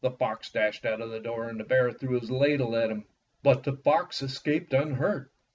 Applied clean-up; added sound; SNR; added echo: none; none; none; none.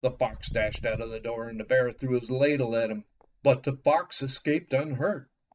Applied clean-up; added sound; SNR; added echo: neural mask model DeepFilterNet 3.